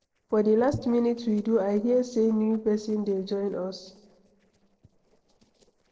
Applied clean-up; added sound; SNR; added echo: neural separator model SepFormer DNS4.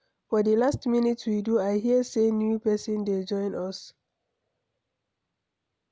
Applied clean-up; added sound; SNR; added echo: none; none; none; none.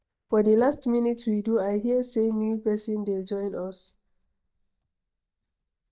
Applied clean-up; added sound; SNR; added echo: neural mask model DeepFilterNet 3.